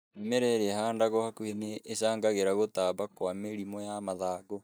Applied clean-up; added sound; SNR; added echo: neural mask model DeepFilterNet 3.